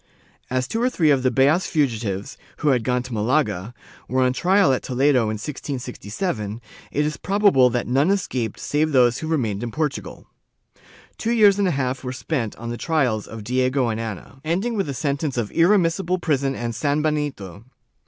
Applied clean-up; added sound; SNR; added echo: none; none; none; none.